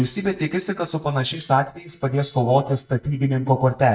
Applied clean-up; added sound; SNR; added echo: neural mask model DeepFilterNet 3.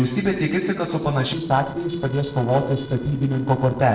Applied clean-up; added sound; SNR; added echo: neural separator model SepFormer DNS4.